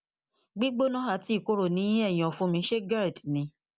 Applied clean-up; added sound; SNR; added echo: none; none; none; none.